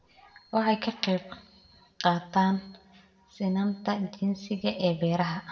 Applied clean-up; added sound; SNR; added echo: none; none; none; reverberation time 0.6 s.